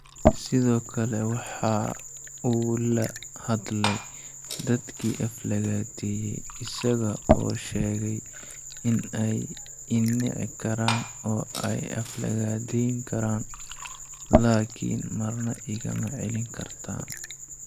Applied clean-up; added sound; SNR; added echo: none; Fill (with liquid) / Glass; 5 dB; none.